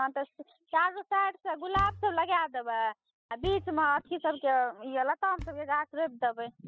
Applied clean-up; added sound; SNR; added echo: classical method spectral subtraction.